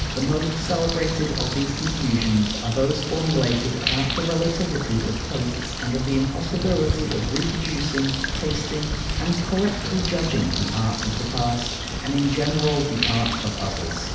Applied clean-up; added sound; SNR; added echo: none; Bird; 3 dB; reverberation time 0.8 s.